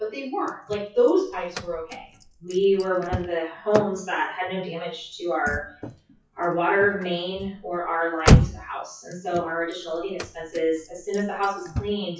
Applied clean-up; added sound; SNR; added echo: classical method WPE with log-MMSE.